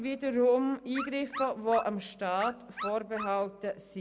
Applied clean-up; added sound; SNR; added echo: none; Dog; 11 dB; none.